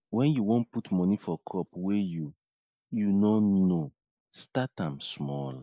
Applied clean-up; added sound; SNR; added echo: neural mask model Resemble Enhance denoiser.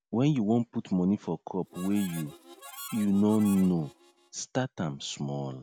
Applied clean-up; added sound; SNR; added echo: none; Harmonica; 18 dB; none.